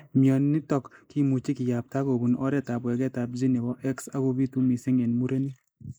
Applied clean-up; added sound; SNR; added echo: neural mask model Resemble Enhance denoiser.